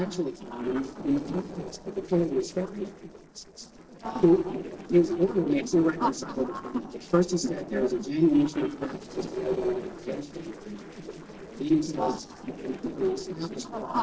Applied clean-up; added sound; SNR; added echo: neural separator model SepFormer DNS4.